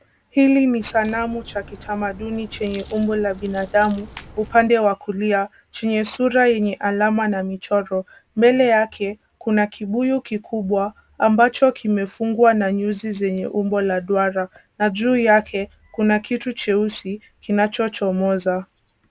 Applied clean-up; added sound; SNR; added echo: none; Crack; 19 dB; none.